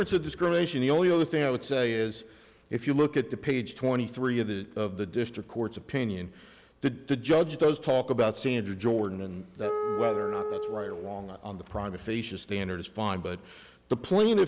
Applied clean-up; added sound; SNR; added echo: none; Wind instrument, woodwind instrument; 5 dB; none.